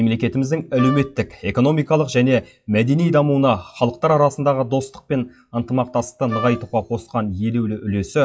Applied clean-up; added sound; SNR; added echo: classical method WPE with log-MMSE.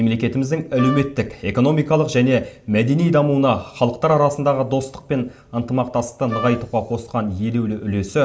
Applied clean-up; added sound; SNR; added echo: none; Wind instrument, woodwind instrument; 11 dB; reverberation time 0.4 s.